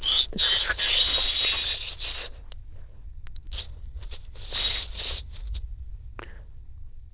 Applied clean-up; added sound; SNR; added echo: neural diffusion model UNIVERSE++.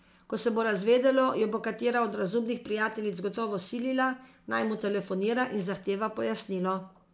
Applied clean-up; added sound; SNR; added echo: none; none; none; none.